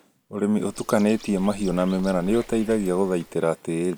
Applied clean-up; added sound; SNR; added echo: none; Bird; 19 dB; none.